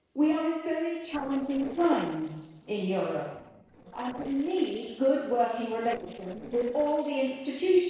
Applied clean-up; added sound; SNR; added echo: neural separator model SepFormer DNS4.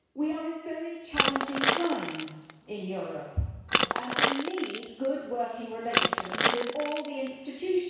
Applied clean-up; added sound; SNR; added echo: none; Crushing; -4 dB; reverberation time 1.1 s.